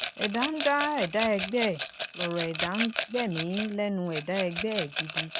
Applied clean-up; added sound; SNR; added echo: none; Rattle / Glass; 5 dB; none.